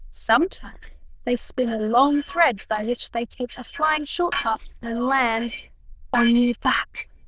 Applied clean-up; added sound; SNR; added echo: neural diffusion model UNIVERSE++.